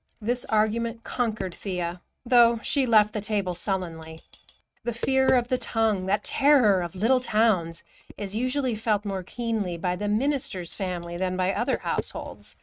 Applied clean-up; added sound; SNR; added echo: neural mask model RNNoise.